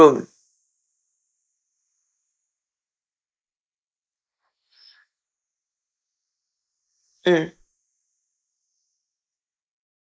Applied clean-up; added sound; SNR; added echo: neural mask model Resemble Enhance denoiser.